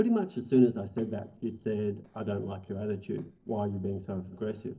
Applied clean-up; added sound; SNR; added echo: neural separator model SepFormer DNS4.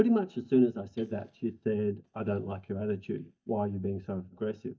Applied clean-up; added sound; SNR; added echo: neural mask model DeepFilterNet 3.